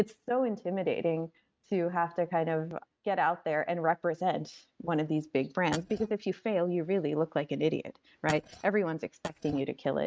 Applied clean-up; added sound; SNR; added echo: neural mask model RNNoise.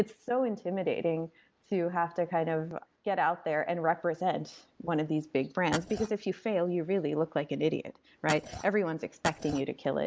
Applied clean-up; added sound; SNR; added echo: neural mask model Resemble Enhance denoiser.